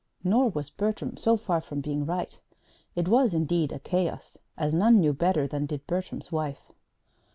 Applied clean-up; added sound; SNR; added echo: none; none; none; none.